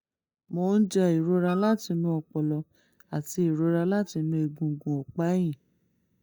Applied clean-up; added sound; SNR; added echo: neural mask model DeepFilterNet 3.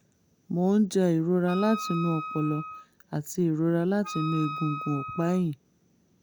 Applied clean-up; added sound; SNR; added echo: none; Wind instrument, woodwind instrument; 11 dB; none.